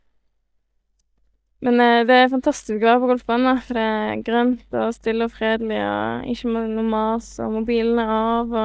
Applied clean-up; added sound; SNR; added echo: neural mask model DeepFilterNet 3.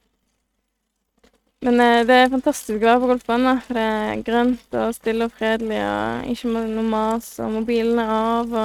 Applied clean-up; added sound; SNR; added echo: neural mask model RNNoise.